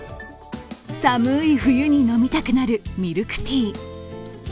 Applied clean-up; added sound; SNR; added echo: none; none; none; none.